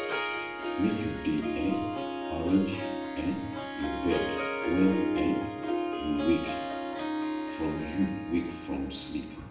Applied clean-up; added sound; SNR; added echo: none; Harp; 1 dB; reverberation time 0.7 s.